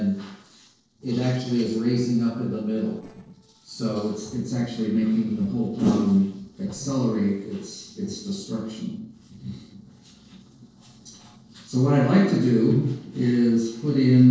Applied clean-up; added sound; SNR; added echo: neural separator model SepFormer DNS4.